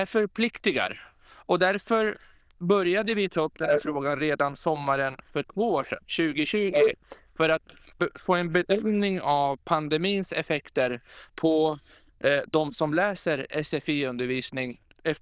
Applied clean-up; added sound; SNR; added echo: neural diffusion model UNIVERSE++.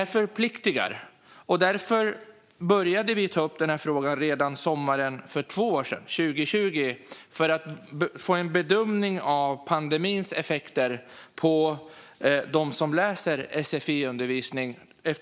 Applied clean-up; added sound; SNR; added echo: none; none; none; none.